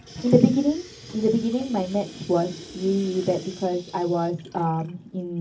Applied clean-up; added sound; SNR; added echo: none; Sink (filling or washing) / Water tap, faucet; 18 dB; reverberation time 0.4 s.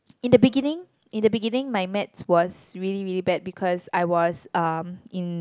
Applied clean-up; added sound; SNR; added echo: none; none; none; none.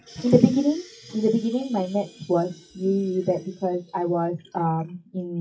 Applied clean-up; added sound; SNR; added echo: classical method WPE with log-MMSE.